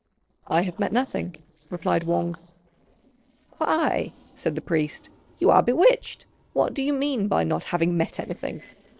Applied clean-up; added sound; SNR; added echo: neural separator model SepFormer DNS4.